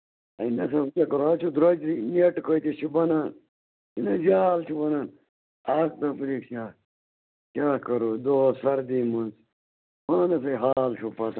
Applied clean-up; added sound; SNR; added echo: none; none; none; none.